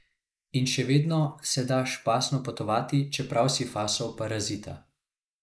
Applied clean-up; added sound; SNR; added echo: neural mask model Resemble Enhance denoiser.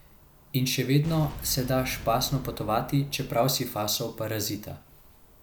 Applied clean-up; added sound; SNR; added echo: none; Boom; 14 dB; none.